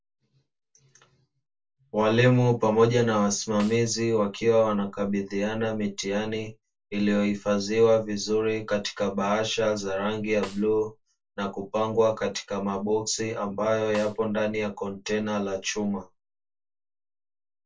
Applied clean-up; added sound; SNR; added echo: none; Snare drum; 18 dB; reverberation time 0.2 s.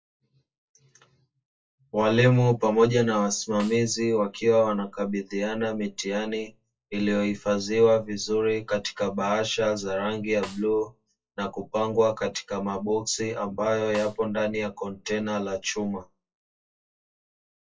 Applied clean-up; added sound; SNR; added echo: classical method WPE with log-MMSE.